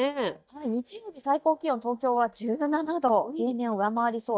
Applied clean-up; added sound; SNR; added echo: neural mask model DeepFilterNet 3.